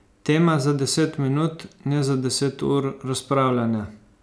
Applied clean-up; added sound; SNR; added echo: none; none; none; none.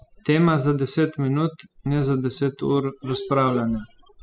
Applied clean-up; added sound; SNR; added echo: classical method spectral subtraction.